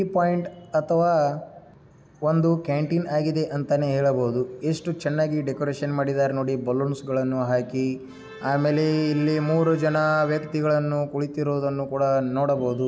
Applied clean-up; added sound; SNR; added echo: none; none; none; none.